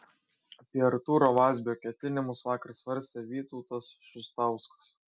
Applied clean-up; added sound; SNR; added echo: none; none; none; none.